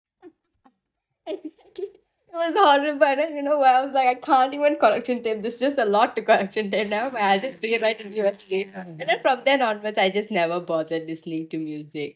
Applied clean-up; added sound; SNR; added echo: neural mask model DeepFilterNet 3.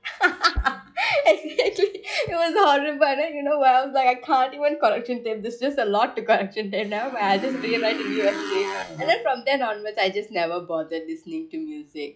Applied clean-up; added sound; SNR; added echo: classical method log-MMSE.